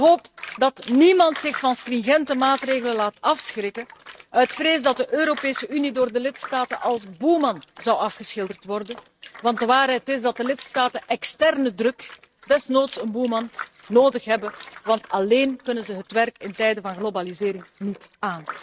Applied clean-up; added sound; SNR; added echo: neural mask model RNNoise.